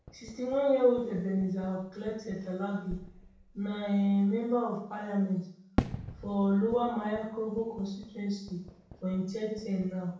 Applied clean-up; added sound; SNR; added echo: none; Fireworks; 12 dB; reverberation time 0.7 s.